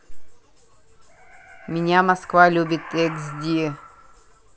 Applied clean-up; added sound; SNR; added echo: none; Animal; 17 dB; none.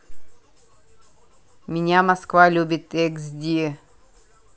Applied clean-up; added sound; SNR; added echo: none; none; none; none.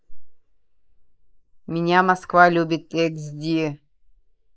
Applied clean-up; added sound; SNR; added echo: neural mask model Resemble Enhance denoiser.